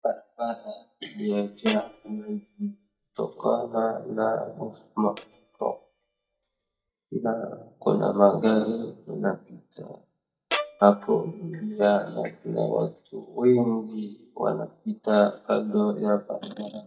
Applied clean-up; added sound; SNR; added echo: neural mask model DeepFilterNet 3.